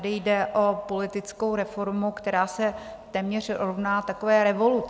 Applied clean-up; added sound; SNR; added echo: none; none; none; none.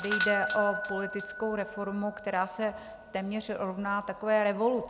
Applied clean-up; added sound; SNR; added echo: none; Bell / Doorbell; -5 dB; none.